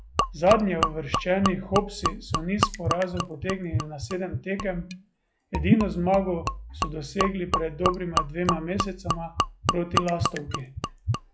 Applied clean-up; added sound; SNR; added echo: classical method log-MMSE.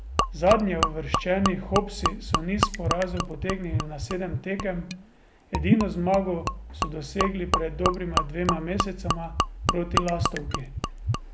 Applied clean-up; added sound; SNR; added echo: none; Gurgling / Liquid; 0 dB; none.